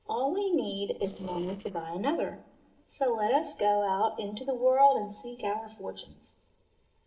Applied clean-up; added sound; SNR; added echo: neural separator model SepFormer DNS4.